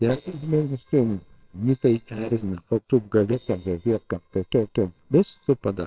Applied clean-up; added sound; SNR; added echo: neural separator model SepFormer WHAMR!.